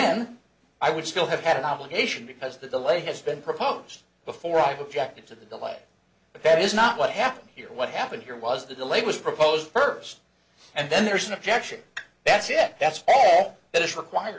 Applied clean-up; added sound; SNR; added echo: none; none; none; none.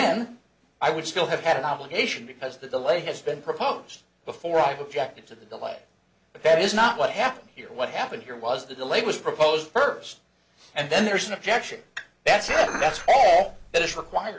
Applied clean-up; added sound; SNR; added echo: none; Dishes, pots, and pans; 8 dB; none.